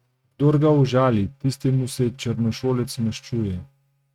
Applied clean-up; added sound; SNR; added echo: neural mask model RNNoise.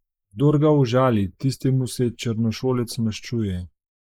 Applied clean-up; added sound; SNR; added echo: neural mask model Resemble Enhance denoiser.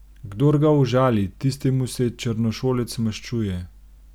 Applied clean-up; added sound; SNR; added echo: none; none; none; none.